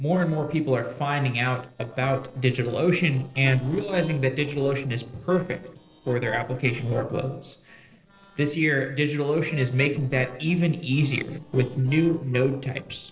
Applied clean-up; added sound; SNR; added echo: neural separator model SepFormer DNS4.